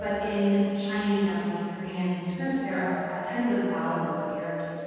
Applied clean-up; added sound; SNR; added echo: none; Wind; 11 dB; reverberation time 2.1 s.